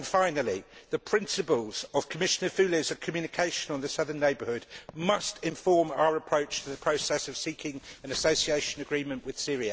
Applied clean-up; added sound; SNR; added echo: none; none; none; none.